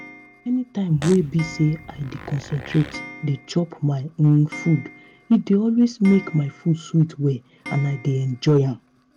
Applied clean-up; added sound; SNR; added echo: none; Clock + Fart; 18 dB; none.